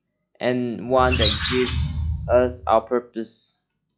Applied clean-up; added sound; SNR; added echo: classical method log-MMSE.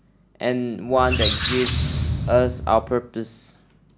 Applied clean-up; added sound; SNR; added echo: none; Squeak; 2 dB; none.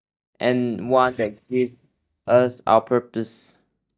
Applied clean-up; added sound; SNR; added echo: neural mask model DeepFilterNet 3.